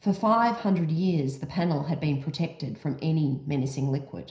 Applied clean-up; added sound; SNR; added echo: none; none; none; reverberation time 0.5 s.